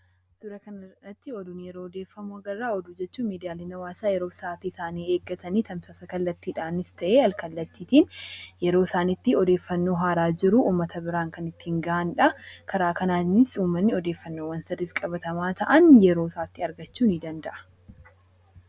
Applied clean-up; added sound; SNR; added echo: none; none; none; none.